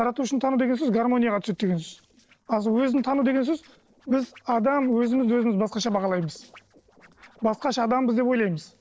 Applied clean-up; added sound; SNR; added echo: neural separator model SepFormer DNS4.